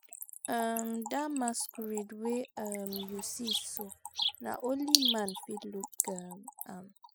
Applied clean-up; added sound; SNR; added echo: classical method spectral subtraction.